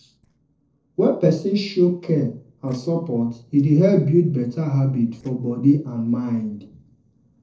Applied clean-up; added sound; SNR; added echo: neural separator model SepFormer DNS4.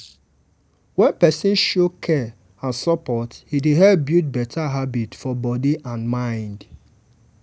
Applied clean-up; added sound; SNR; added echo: none; none; none; none.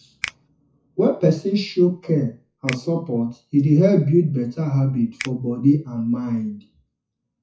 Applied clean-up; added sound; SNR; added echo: classical method WPE with log-MMSE.